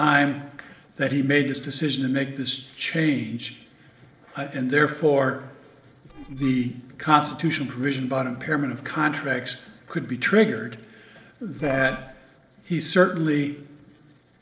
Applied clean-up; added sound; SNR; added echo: neural separator model SepFormer DNS4.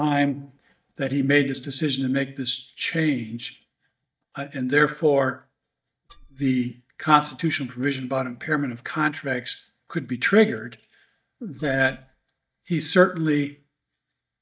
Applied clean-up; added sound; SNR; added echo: neural mask model DeepFilterNet 3.